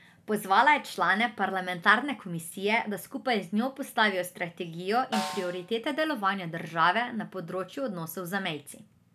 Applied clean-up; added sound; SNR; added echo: none; Snare drum; 12 dB; none.